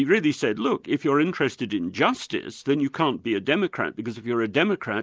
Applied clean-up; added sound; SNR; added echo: none; none; none; none.